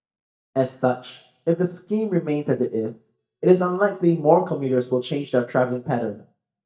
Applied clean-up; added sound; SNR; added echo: neural mask model DeepFilterNet 3.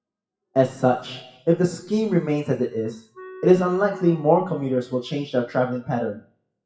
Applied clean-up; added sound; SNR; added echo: classical method WPE with log-MMSE.